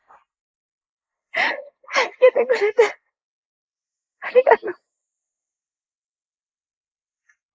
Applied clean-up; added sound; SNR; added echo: neural mask model Resemble Enhance denoiser.